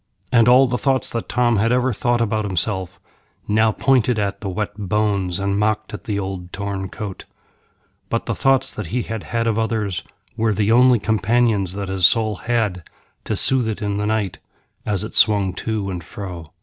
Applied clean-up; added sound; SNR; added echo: none; none; none; none.